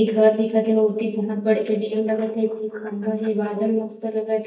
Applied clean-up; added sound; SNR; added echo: neural mask model DeepFilterNet 3.